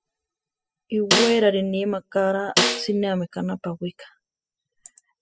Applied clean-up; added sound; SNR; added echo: classical method spectral subtraction.